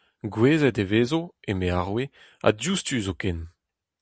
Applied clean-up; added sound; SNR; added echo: none; none; none; none.